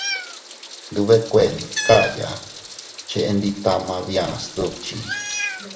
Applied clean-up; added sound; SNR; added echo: none; Meow; 9 dB; reverberation time 0.6 s.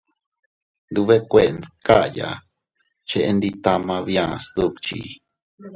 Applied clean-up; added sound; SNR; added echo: none; none; none; none.